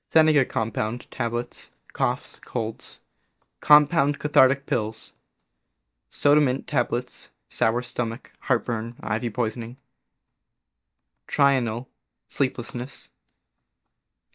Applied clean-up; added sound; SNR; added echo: neural mask model DeepFilterNet 3.